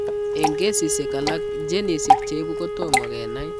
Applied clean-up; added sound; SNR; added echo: none; Drip / Water + Wind instrument, woodwind instrument; -4 dB; none.